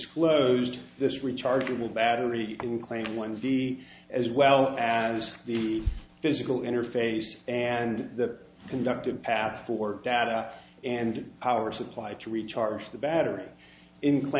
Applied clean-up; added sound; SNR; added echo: none; none; none; none.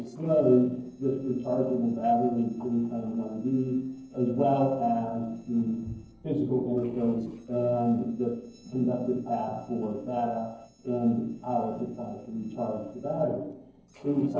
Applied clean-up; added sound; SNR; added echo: neural separator model SepFormer DNS4.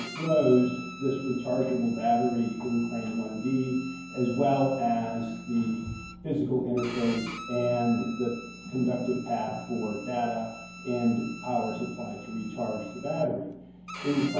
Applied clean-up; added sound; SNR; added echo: none; Bowed string instrument; 16 dB; reverberation time 0.9 s.